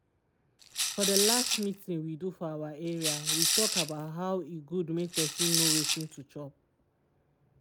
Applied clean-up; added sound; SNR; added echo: none; Rattle / Rattle (instrument); -5 dB; none.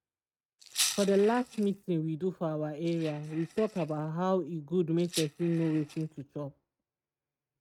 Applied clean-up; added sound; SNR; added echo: neural mask model RNNoise.